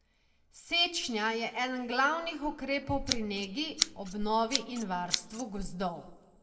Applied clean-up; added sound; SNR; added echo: none; Scissors; 5 dB; reverberation time 0.9 s.